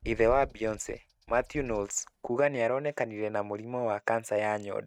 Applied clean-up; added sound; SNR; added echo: neural mask model RNNoise.